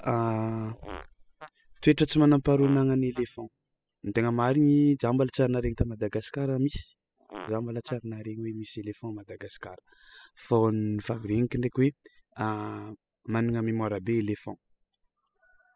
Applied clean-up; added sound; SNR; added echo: classical method spectral subtraction.